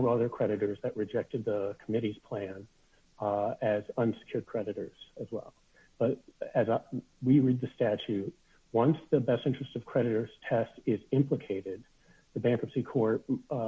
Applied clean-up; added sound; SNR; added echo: none; none; none; none.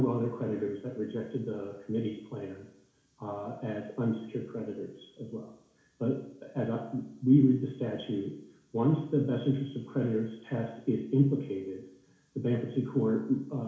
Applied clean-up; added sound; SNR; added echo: none; none; none; reverberation time 0.7 s.